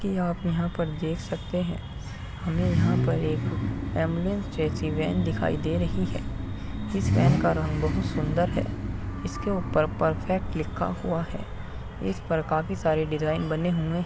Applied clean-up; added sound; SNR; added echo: none; Idling / Accelerating, revving, vroom / Car; 3 dB; none.